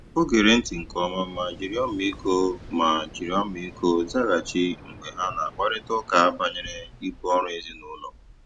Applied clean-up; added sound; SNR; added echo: none; Waves, surf; 19 dB; none.